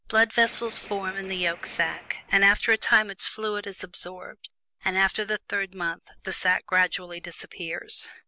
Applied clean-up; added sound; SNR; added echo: none; Gunshot, gunfire; 19 dB; none.